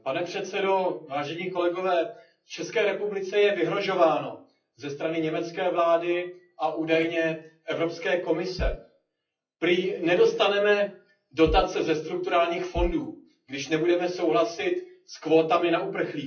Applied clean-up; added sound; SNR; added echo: classical method WPE with log-MMSE.